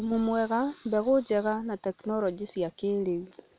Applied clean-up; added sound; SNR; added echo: none; none; none; none.